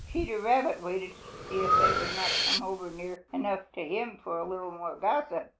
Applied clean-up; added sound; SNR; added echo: none; Breathing; 1 dB; none.